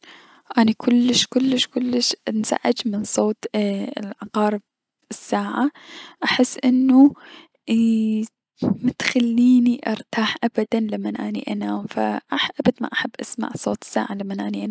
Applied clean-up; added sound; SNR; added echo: none; none; none; none.